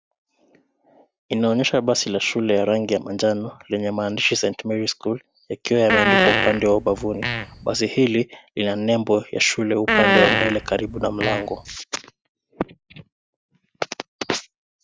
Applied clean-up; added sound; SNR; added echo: none; Fart; -1 dB; none.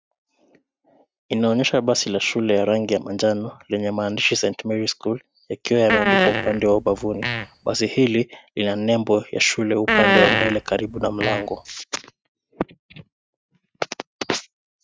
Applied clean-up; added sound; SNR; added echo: neural mask model RNNoise.